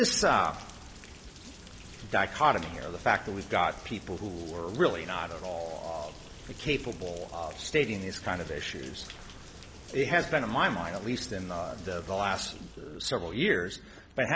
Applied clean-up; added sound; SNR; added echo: none; Rain; 17 dB; none.